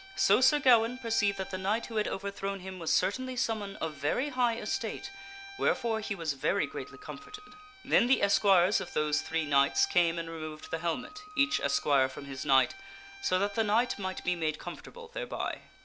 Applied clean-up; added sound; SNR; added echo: none; Wind instrument, woodwind instrument + Bowed string instrument; 18 dB; none.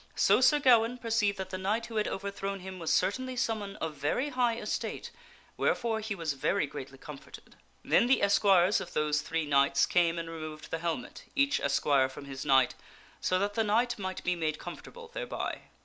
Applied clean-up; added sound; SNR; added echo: none; none; none; none.